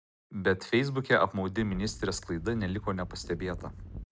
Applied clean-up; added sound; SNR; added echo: none; Wind; 12 dB; none.